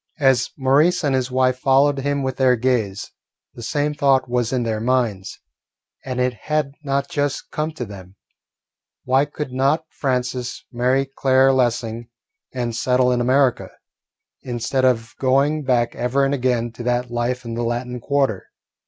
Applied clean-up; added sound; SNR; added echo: none; none; none; none.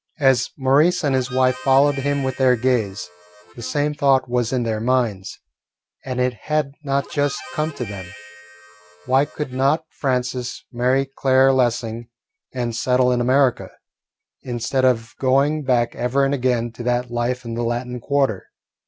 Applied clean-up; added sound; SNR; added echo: none; Harmonica; 18 dB; none.